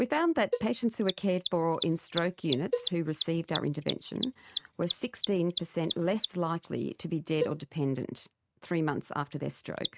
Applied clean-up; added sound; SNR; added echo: neural mask model RNNoise.